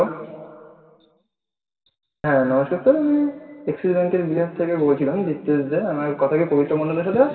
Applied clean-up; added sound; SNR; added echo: none; none; none; reverberation time 1.8 s.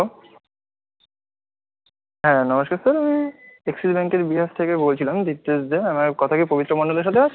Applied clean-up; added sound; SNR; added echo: none; none; none; none.